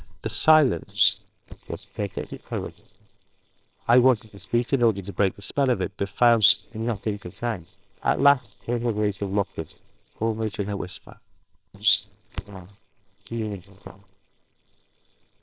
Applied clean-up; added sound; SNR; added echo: neural separator model SepFormer WHAMR!.